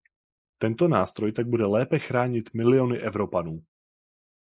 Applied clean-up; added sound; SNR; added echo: neural mask model Resemble Enhance denoiser.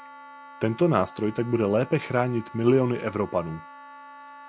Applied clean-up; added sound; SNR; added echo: none; Wind instrument, woodwind instrument; 19 dB; none.